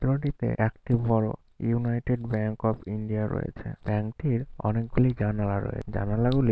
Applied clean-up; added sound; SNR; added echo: none; none; none; none.